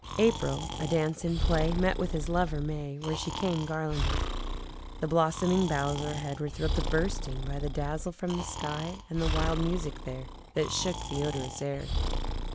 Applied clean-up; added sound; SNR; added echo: none; Breathing; 3 dB; none.